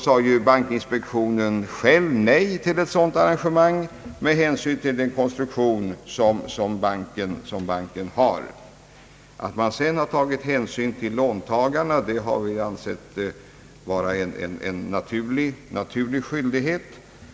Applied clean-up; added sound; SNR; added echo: none; none; none; none.